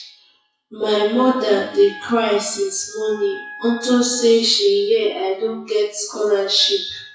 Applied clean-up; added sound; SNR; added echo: classical method WPE with log-MMSE.